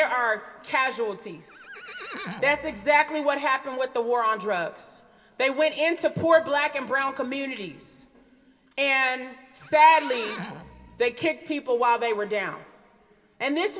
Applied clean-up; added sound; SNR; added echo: none; Livestock, farm animals, working animals; 15 dB; reverberation time 2.8 s.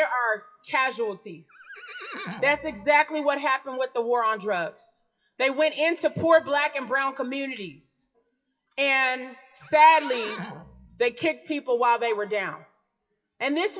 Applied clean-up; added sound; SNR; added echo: classical method WPE with log-MMSE.